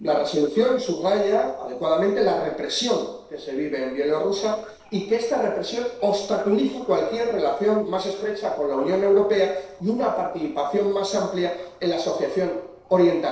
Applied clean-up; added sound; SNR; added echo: neural separator model SepFormer DNS4.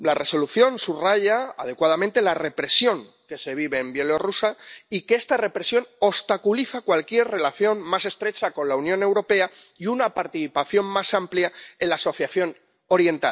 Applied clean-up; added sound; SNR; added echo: none; none; none; none.